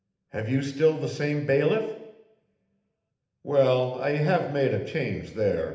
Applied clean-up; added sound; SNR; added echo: none; none; none; reverberation time 0.8 s.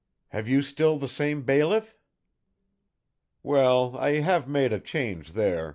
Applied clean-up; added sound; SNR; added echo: none; none; none; none.